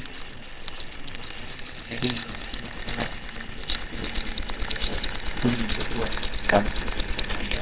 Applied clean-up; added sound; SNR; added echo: neural separator model SepFormer WHAMR!.